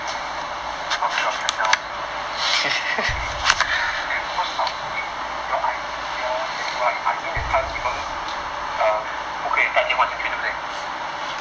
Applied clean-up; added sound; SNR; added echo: none; Boom; 16 dB; none.